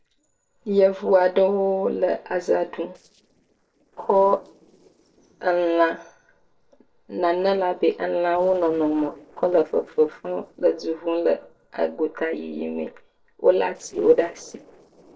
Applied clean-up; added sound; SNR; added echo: neural separator model SepFormer DNS4.